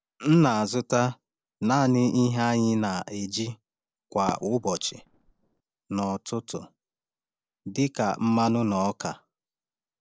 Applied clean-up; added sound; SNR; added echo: neural separator model SepFormer DNS4.